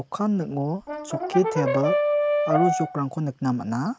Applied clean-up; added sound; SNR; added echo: none; Brass instrument; -1 dB; none.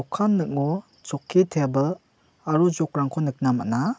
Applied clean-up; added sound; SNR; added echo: none; none; none; none.